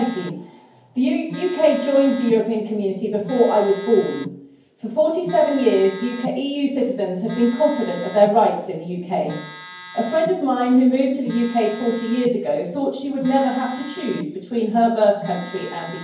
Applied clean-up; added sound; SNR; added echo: none; Telephone; 16 dB; reverberation time 0.9 s.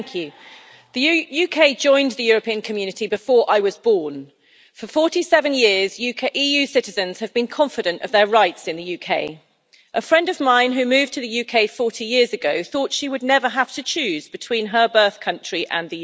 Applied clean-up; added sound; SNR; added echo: none; none; none; none.